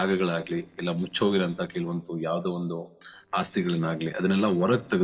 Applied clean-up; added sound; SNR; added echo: neural separator model SepFormer DNS4.